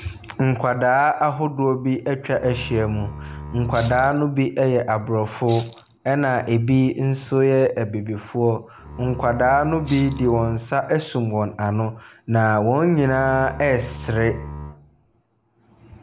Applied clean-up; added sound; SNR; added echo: none; Bowed string instrument + Rattle (instrument); 13 dB; none.